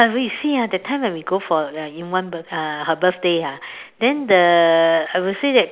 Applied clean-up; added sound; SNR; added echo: none; none; none; none.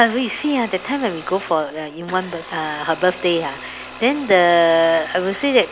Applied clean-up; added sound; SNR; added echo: none; Domestic sounds, home sounds; 17 dB; none.